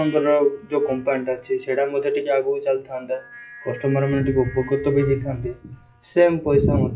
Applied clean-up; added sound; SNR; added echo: classical method WPE with log-MMSE.